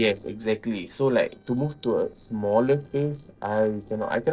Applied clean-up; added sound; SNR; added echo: neural separator model SepFormer DNS4.